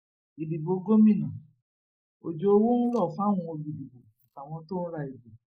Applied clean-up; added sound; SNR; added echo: neural mask model Resemble Enhance denoiser.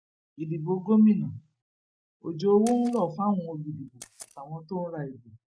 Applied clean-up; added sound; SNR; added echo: neural mask model RNNoise.